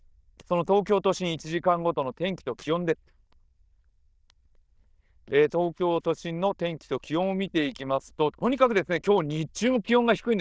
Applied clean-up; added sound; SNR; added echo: neural diffusion model UNIVERSE++.